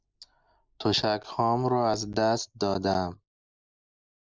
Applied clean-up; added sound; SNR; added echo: neural mask model Resemble Enhance denoiser.